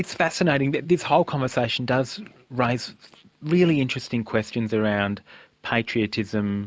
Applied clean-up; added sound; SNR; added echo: none; none; none; none.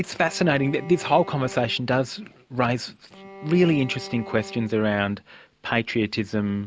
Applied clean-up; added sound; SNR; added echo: none; Bowed string instrument; 18 dB; none.